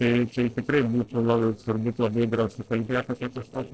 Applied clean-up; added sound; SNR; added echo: neural separator model SepFormer DNS4.